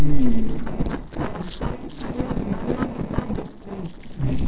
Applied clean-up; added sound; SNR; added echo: neural separator model SepFormer DNS4.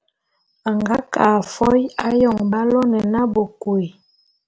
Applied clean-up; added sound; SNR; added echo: none; none; none; none.